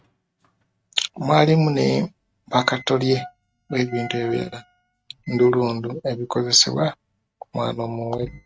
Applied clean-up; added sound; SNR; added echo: neural mask model RNNoise.